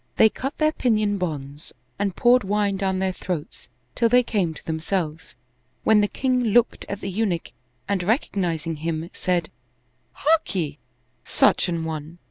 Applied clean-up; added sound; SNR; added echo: none; none; none; none.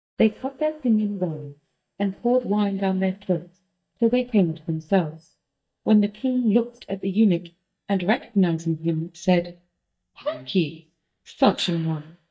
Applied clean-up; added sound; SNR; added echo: neural mask model DeepFilterNet 3.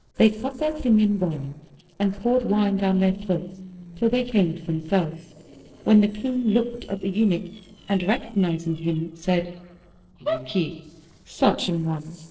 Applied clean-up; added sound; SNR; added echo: neural separator model SepFormer DNS4.